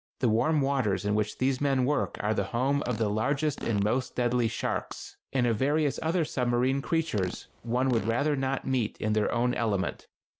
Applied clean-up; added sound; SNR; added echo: none; Fart; 18 dB; none.